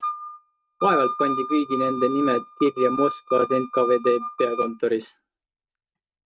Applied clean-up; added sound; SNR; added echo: neural mask model RNNoise.